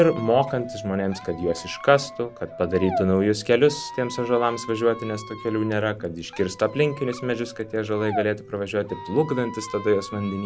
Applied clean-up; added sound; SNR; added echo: none; Squeak; 14 dB; none.